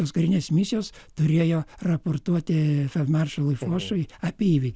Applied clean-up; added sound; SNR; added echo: none; none; none; none.